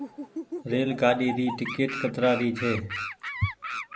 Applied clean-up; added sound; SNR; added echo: none; Animal; 8 dB; none.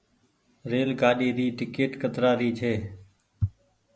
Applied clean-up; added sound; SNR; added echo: none; none; none; none.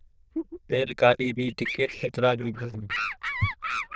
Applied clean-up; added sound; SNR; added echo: neural diffusion model UNIVERSE++.